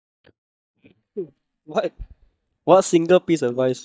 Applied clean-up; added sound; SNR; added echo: neural mask model DeepFilterNet 3.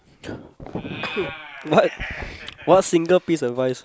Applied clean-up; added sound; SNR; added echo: none; none; none; none.